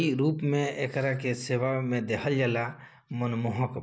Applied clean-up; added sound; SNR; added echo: none; none; none; none.